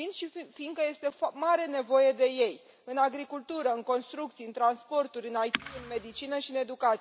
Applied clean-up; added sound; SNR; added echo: none; none; none; none.